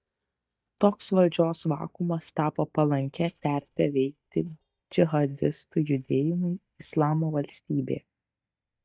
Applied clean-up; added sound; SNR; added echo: neural mask model DeepFilterNet 3.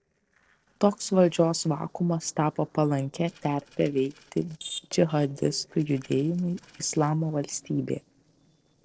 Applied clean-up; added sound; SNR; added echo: neural separator model SepFormer DNS4.